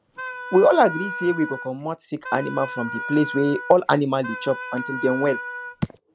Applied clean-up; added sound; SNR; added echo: none; Wind instrument, woodwind instrument; 10 dB; none.